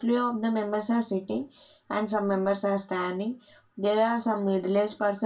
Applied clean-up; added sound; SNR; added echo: none; none; none; reverberation time 0.2 s.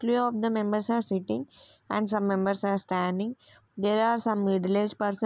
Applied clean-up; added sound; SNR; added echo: none; none; none; none.